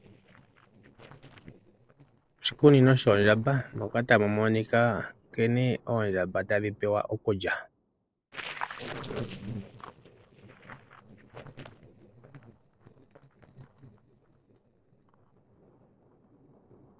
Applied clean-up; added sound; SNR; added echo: neural separator model SepFormer DNS4.